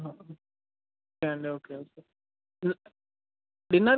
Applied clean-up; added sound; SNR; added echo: none; none; none; none.